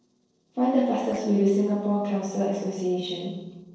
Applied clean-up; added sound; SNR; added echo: neural separator model SepFormer DNS4.